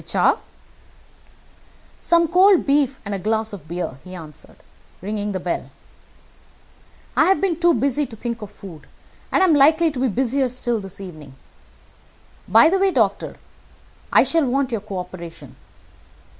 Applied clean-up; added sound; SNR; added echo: none; none; none; none.